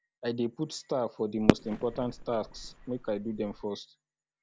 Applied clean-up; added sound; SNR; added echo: none; Fireworks; -1 dB; none.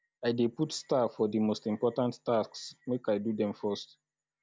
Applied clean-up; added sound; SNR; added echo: none; none; none; none.